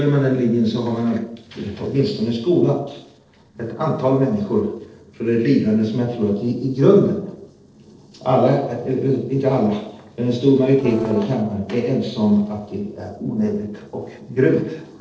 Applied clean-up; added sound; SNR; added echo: neural separator model SepFormer DNS4.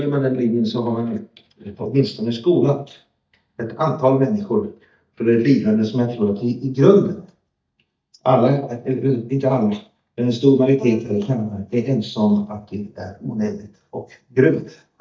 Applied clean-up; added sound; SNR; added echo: neural mask model DeepFilterNet 3.